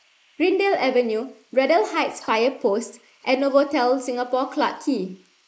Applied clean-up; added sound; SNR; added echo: neural mask model Resemble Enhance denoiser.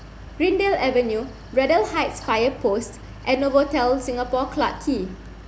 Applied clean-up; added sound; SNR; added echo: none; Mechanical fan; 17 dB; none.